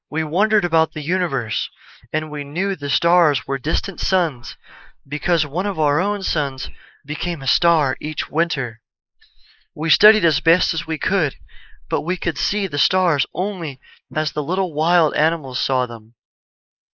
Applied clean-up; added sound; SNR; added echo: neural mask model Resemble Enhance denoiser.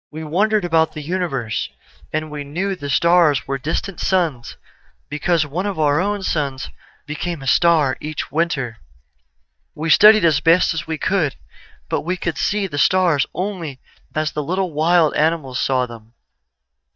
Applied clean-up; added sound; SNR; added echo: neural mask model DeepFilterNet 3.